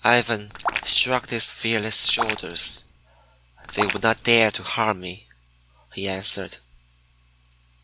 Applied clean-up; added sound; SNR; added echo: none; Raindrop; 10 dB; none.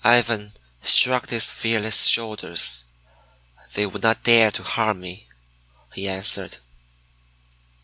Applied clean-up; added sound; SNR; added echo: none; none; none; none.